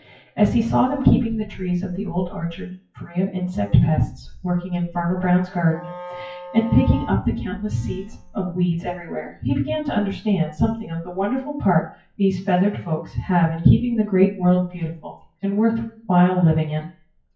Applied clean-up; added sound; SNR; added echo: classical method WPE with log-MMSE.